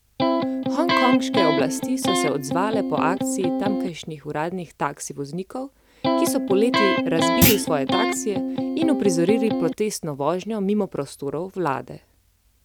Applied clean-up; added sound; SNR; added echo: none; Thump, thud + Electric guitar; -3 dB; none.